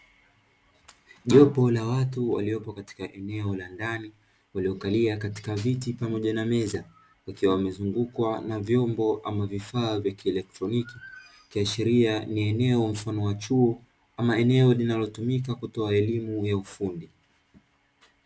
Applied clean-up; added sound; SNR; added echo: none; none; none; none.